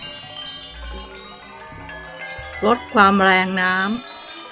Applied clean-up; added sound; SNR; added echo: none; Chime; 11 dB; none.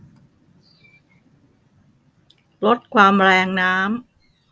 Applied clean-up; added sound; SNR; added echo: none; none; none; none.